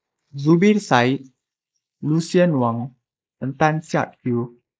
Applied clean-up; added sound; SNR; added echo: neural mask model Resemble Enhance denoiser.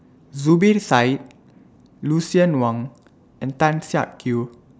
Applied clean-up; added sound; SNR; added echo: none; none; none; none.